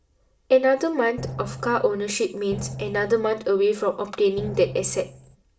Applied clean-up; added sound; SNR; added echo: none; Drum; 12 dB; reverberation time 0.4 s.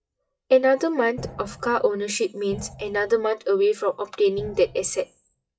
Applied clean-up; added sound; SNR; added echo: classical method WPE with log-MMSE.